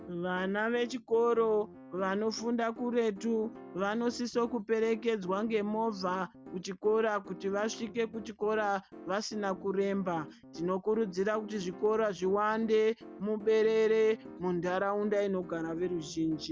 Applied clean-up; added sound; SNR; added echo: none; Piano; 18 dB; none.